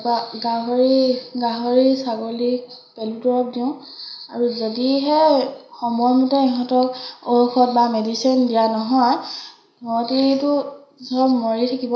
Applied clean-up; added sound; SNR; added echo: none; none; none; reverberation time 0.5 s.